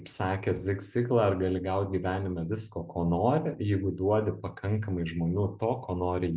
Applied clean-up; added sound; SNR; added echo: none; none; none; none.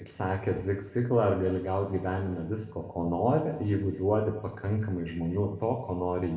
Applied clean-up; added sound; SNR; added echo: none; none; none; reverberation time 1.5 s.